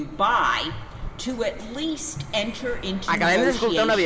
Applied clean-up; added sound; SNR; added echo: none; Fixed-wing aircraft, airplane; 0 dB; reverberation time 2.6 s.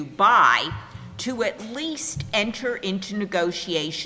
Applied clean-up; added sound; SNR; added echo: none; none; none; none.